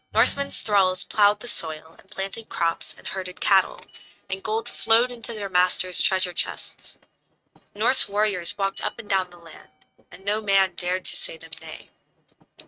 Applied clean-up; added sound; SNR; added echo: neural mask model RNNoise.